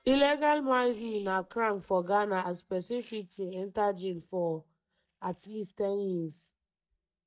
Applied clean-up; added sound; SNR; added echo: neural mask model DeepFilterNet 3.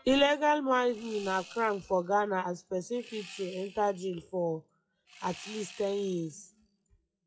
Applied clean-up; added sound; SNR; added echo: classical method WPE with log-MMSE.